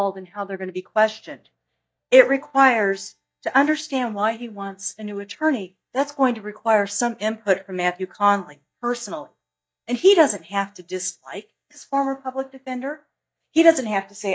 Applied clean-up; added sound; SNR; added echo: neural mask model DeepFilterNet 3.